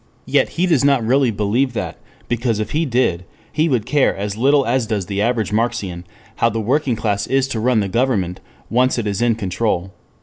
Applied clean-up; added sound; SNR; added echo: none; none; none; none.